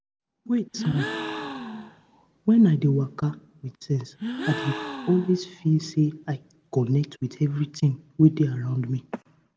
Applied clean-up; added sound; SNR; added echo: none; Gasp; 11 dB; none.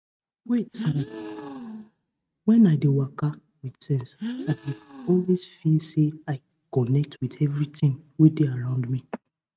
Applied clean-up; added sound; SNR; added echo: neural mask model RNNoise.